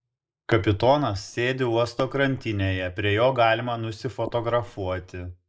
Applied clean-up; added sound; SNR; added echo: neural mask model Resemble Enhance denoiser.